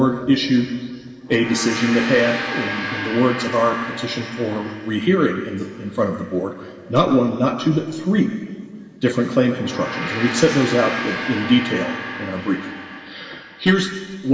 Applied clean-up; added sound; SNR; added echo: none; Gong; 11 dB; reverberation time 2.8 s.